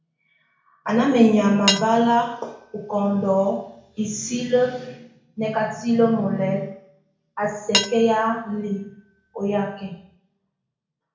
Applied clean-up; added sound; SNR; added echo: none; Cutlery, silverware / Dishes, pots, and pans; 8 dB; reverberation time 0.6 s.